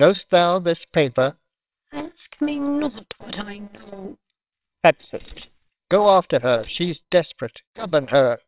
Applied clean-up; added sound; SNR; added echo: neural separator model SepFormer WHAMR!.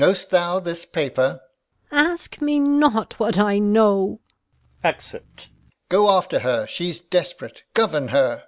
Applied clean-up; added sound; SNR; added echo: none; none; none; none.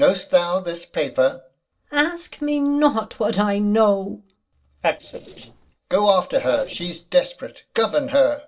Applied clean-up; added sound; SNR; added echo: neural separator model SepFormer DNS4.